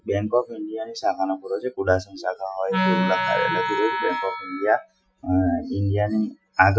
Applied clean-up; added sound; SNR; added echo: classical method Wiener filter.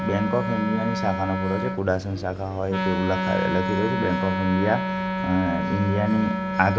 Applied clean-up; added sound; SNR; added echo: none; Wind instrument, woodwind instrument; 2 dB; none.